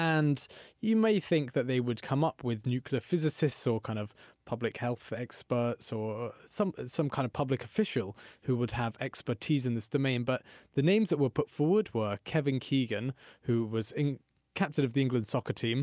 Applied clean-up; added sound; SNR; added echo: none; none; none; none.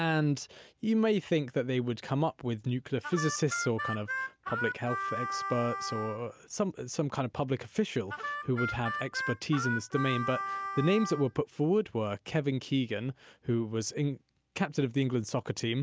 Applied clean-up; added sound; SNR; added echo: none; Harmonica; 5 dB; none.